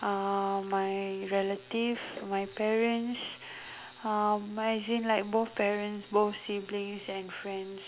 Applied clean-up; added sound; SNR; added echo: none; none; none; none.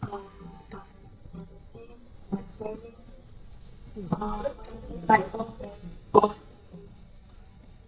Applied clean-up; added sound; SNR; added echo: neural mask model DeepFilterNet 3.